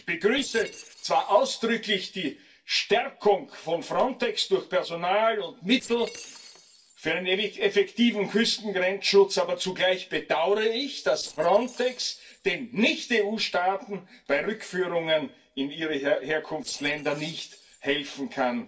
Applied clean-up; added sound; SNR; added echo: neural separator model SepFormer DNS4.